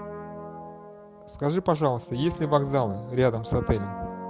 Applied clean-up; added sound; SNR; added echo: none; Brass instrument; 12 dB; none.